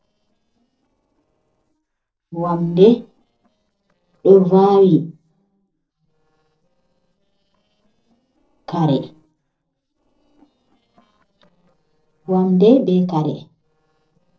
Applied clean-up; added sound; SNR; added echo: neural separator model SepFormer DNS4.